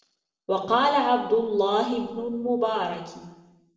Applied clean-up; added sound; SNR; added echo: none; none; none; reverberation time 1.0 s.